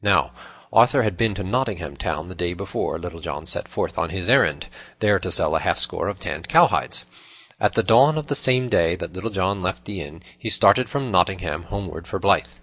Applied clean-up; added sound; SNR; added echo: none; none; none; none.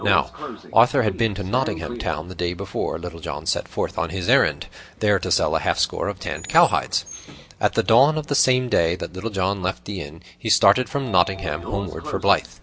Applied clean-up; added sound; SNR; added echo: none; Sliding door / Train; 16 dB; none.